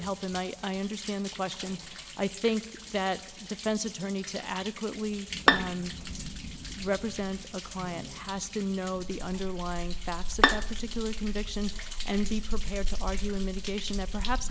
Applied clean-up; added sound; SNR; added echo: none; Bowed string instrument + Thunder; -2 dB; none.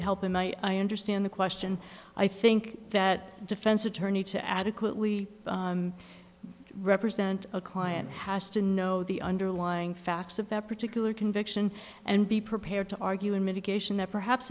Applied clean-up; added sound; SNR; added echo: none; none; none; none.